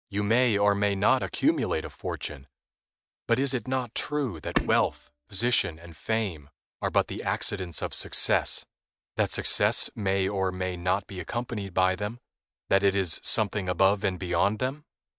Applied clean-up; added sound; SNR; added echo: neural mask model DeepFilterNet 3.